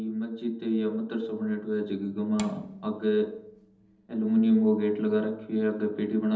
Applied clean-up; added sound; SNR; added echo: none; Bowed string instrument; 20 dB; reverberation time 1.2 s.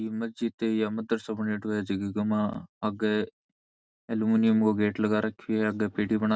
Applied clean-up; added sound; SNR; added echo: none; none; none; none.